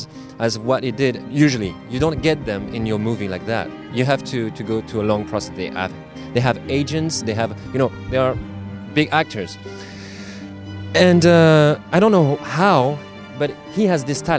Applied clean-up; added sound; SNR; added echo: none; none; none; none.